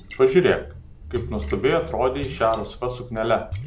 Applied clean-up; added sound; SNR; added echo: none; Splash, splatter; 13 dB; none.